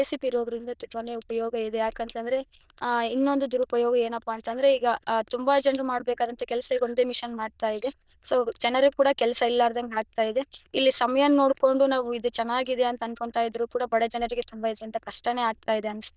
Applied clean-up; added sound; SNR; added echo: neural diffusion model UNIVERSE++.